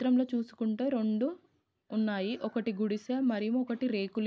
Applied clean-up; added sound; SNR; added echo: none; none; none; none.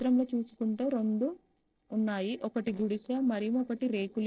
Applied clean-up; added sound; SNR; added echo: neural separator model SepFormer DNS4.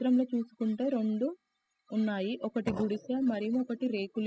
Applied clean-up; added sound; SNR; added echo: classical method spectral subtraction.